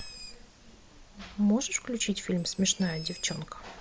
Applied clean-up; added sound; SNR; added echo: none; Bird; 17 dB; none.